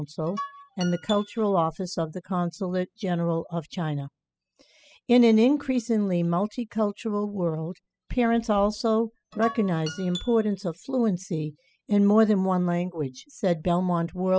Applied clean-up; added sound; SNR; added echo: classical method spectral subtraction.